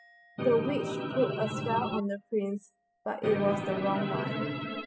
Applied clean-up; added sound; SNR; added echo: classical method spectral subtraction.